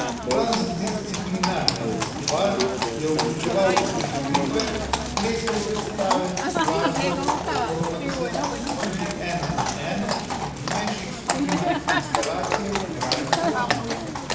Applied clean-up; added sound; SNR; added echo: none; Livestock, farm animals, working animals; -3 dB; reverberation time 0.9 s.